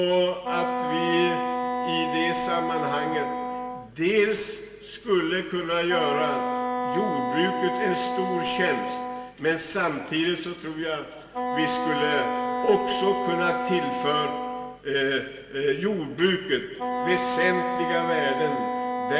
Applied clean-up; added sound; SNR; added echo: none; Wind instrument, woodwind instrument; 3 dB; reverberation time 2.6 s.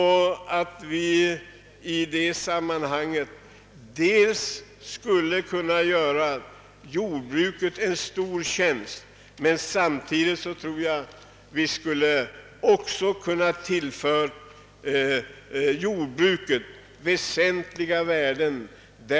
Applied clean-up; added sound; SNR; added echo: none; none; none; none.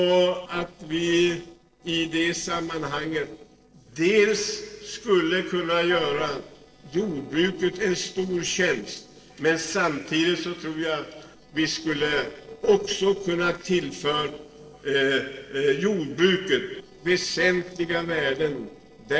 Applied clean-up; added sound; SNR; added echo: neural separator model SepFormer DNS4.